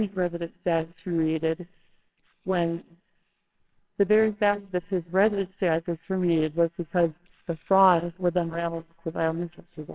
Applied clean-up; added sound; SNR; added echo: neural separator model SepFormer WHAMR!.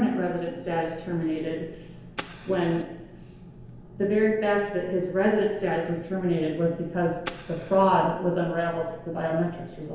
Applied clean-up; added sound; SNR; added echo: none; Fire; 18 dB; reverberation time 1.0 s.